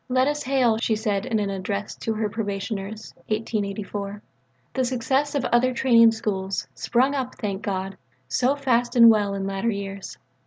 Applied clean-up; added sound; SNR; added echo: none; none; none; none.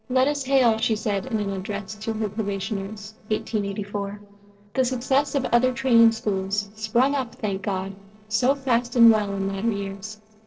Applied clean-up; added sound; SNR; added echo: neural separator model SepFormer DNS4.